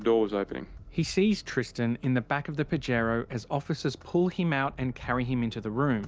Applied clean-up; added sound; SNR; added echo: none; none; none; none.